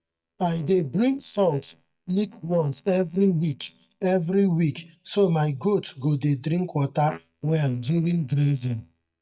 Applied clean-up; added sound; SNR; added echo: neural mask model DeepFilterNet 3.